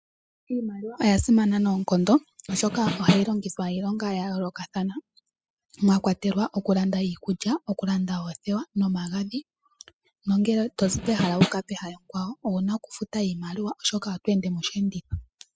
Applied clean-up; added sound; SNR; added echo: classical method spectral subtraction.